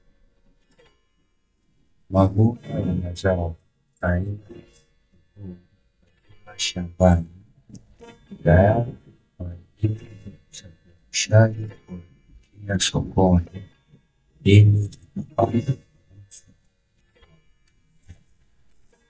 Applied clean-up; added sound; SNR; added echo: neural mask model DeepFilterNet 3.